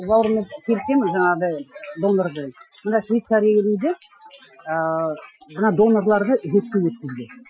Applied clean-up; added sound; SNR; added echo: classical method Wiener filter.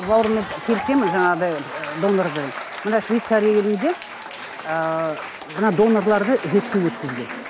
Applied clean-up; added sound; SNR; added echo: none; Applause / Crowd / Cheering; 10 dB; none.